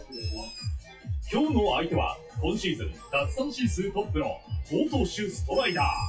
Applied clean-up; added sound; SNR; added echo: classical method WPE with log-MMSE.